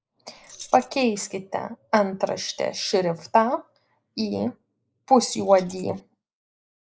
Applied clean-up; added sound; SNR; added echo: neural mask model Resemble Enhance denoiser.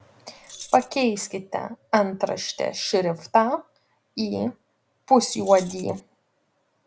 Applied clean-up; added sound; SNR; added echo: none; Keys jangling; 18 dB; none.